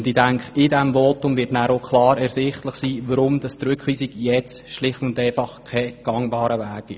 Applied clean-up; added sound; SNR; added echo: none; none; none; none.